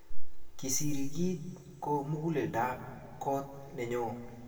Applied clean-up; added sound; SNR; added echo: none; none; none; reverberation time 1.8 s.